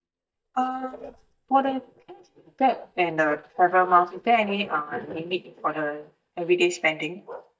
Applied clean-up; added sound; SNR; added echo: neural mask model DeepFilterNet 3.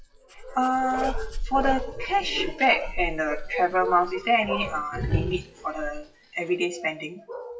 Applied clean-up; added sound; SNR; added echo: classical method WPE with log-MMSE.